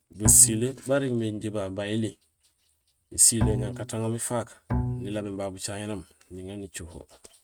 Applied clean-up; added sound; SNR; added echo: neural mask model RNNoise.